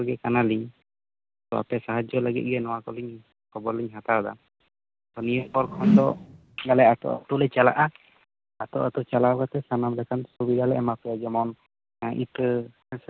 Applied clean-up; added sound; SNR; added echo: none; Whoosh, swoosh, swish; -1 dB; none.